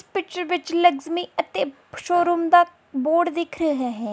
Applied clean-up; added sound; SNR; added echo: none; none; none; none.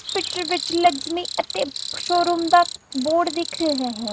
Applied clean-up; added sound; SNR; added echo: neural mask model RNNoise.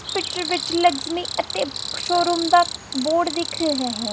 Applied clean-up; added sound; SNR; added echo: none; Cricket; 7 dB; none.